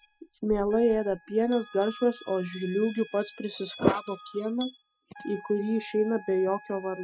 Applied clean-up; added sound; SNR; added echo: classical method spectral subtraction.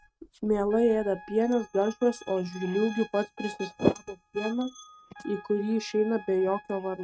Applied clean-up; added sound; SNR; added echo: neural mask model RNNoise.